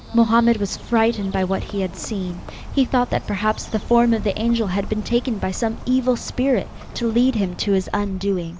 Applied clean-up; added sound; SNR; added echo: none; Bird; 14 dB; none.